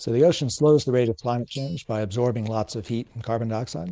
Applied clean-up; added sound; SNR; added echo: neural mask model Resemble Enhance denoiser.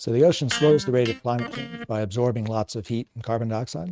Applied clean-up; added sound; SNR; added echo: neural mask model RNNoise.